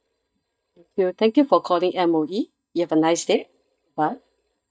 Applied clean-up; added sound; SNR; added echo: neural mask model DeepFilterNet 3.